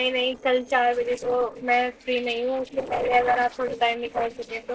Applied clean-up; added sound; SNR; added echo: neural separator model SepFormer DNS4.